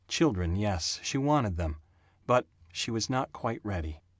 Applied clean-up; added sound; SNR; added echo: none; none; none; none.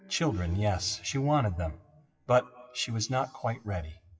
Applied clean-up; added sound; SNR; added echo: classical method WPE with log-MMSE.